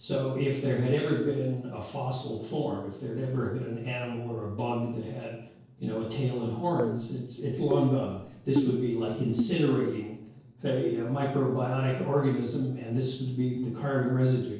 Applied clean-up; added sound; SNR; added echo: neural separator model SepFormer DNS4.